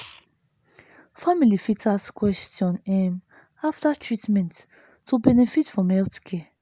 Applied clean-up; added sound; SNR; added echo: none; none; none; none.